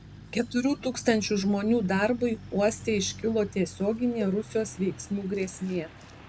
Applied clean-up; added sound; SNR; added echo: none; Cowbell + Truck; 16 dB; none.